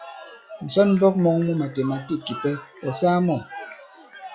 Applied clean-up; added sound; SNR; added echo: classical method log-MMSE.